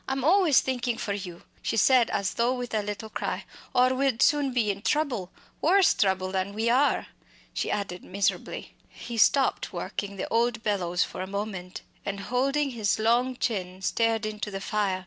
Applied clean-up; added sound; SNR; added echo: none; none; none; none.